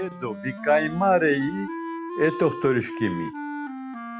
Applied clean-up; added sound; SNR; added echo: none; Wind instrument, woodwind instrument; 9 dB; none.